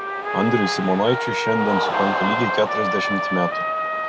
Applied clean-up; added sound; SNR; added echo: none; Trumpet + Cheering; 0 dB; none.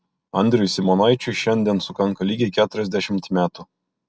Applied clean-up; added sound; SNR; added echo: none; none; none; none.